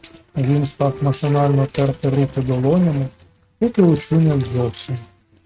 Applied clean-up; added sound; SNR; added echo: neural mask model RNNoise.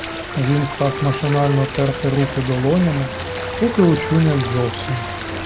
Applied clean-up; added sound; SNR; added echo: none; Wind instrument, woodwind instrument + Stream; 7 dB; none.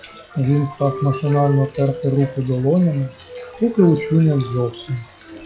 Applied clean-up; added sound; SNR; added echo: classical method log-MMSE.